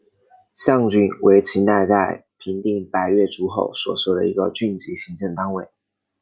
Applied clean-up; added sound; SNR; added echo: none; none; none; none.